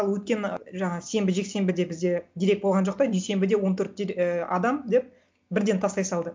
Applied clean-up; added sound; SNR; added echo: none; none; none; none.